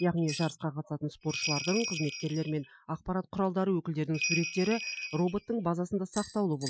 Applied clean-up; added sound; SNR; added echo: classical method Wiener filter.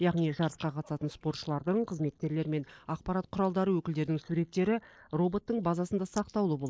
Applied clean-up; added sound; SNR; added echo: neural mask model Resemble Enhance denoiser.